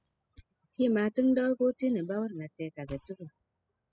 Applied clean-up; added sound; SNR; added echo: classical method spectral subtraction.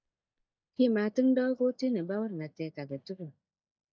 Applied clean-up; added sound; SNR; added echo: neural mask model DeepFilterNet 3.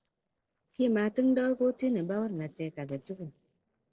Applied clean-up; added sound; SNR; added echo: neural separator model SepFormer DNS4.